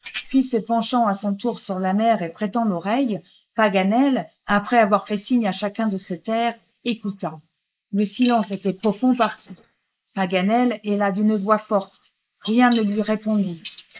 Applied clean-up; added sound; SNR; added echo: neural mask model Resemble Enhance denoiser.